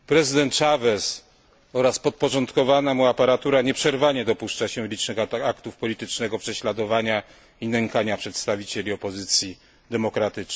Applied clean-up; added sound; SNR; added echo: none; none; none; none.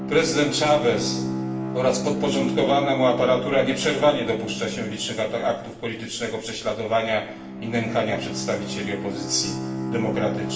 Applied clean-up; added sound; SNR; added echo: none; Bowed string instrument; 6 dB; reverberation time 0.8 s.